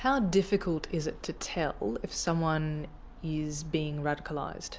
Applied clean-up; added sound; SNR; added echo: none; none; none; none.